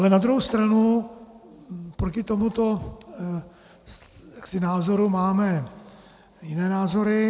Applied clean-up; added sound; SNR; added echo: none; none; none; none.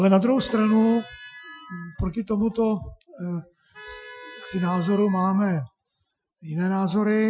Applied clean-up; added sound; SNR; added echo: classical method Wiener filter.